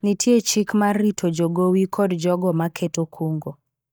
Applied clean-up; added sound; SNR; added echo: neural mask model DeepFilterNet 3.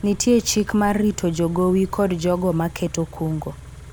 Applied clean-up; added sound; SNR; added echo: none; Idling / Car; 17 dB; none.